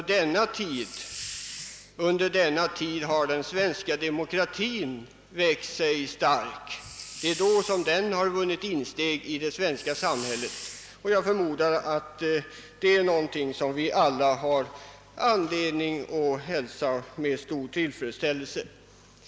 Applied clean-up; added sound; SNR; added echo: none; Hiss; 13 dB; none.